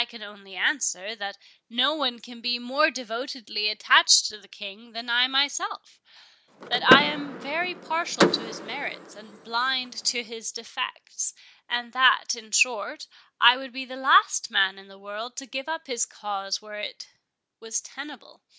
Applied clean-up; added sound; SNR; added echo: none; Door / Car; 1 dB; none.